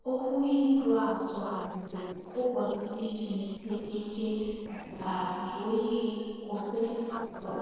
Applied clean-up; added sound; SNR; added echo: neural separator model SepFormer DNS4.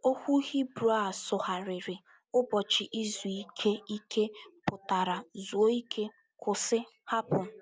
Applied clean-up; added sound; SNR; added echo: none; none; none; none.